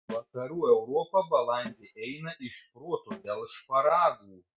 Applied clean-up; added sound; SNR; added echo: neural mask model RNNoise.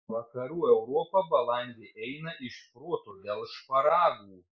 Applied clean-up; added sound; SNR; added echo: neural mask model Resemble Enhance denoiser.